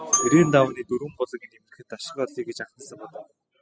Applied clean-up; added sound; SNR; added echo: classical method spectral subtraction.